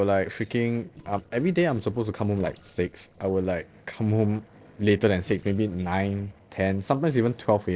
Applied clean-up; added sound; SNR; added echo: neural separator model SepFormer DNS4.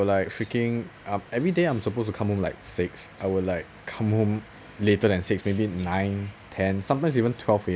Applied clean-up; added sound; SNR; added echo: none; none; none; none.